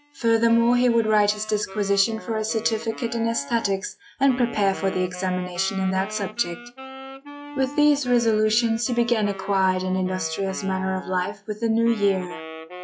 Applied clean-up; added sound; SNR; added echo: classical method log-MMSE.